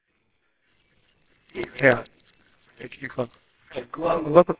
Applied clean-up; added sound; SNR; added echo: neural separator model SepFormer WHAMR!.